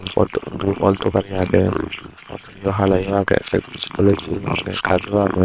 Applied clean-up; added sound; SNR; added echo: neural separator model SepFormer WHAM!.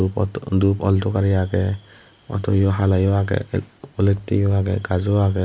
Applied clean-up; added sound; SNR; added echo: none; none; none; none.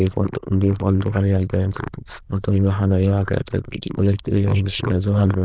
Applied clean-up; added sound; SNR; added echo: neural diffusion model UNIVERSE++.